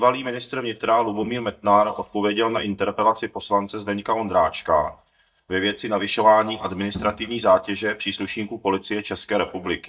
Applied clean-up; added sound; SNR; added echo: neural mask model DeepFilterNet 3.